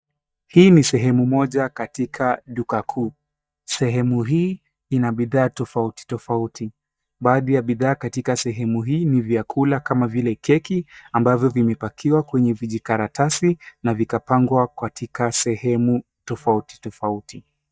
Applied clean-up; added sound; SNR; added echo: neural mask model DeepFilterNet 3.